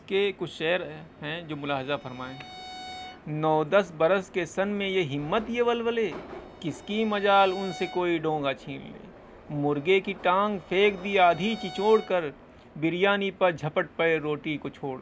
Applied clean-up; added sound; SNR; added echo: none; Subway, metro, underground + Bowed string instrument; 19 dB; none.